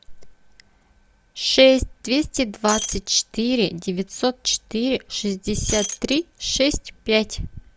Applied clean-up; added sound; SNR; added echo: none; Shatter; 9 dB; none.